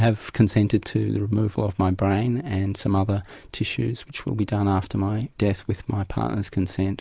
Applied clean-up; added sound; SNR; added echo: none; none; none; none.